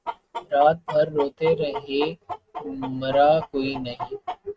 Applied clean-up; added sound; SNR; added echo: neural mask model RNNoise.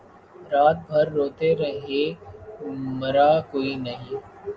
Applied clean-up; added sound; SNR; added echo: none; none; none; none.